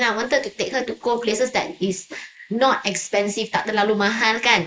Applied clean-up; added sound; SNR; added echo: neural mask model Resemble Enhance denoiser.